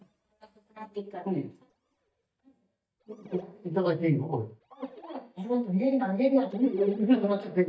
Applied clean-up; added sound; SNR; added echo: neural mask model DeepFilterNet 3.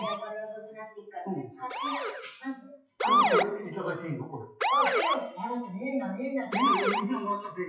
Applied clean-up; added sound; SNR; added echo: classical method WPE with log-MMSE.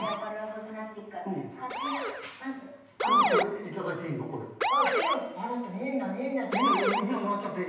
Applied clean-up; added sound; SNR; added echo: none; Motor vehicle (road) / Siren; -1 dB; reverberation time 0.9 s.